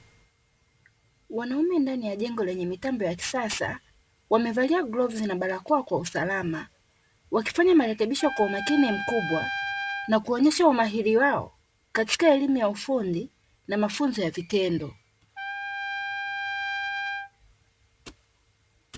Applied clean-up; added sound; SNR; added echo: none; Trumpet; 7 dB; none.